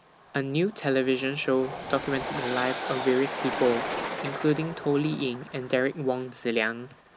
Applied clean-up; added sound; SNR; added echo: none; Train; 8 dB; none.